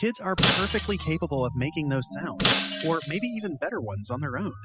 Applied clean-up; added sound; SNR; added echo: classical method spectral subtraction.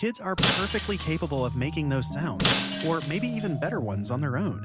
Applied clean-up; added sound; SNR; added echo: none; Shatter; 3 dB; none.